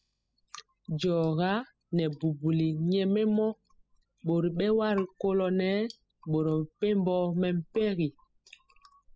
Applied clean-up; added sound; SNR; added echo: classical method spectral subtraction.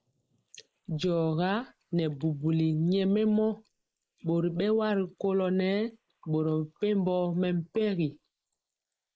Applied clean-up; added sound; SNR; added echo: neural mask model Resemble Enhance denoiser.